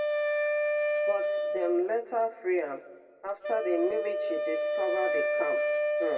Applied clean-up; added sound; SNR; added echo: none; Wind instrument, woodwind instrument; -3 dB; reverberation time 1.1 s.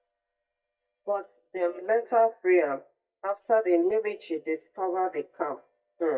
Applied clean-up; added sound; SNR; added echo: neural mask model DeepFilterNet 3.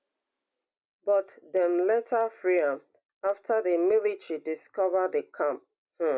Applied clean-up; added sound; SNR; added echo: none; none; none; none.